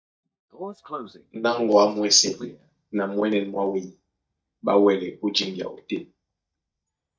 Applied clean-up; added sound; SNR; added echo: neural mask model DeepFilterNet 3.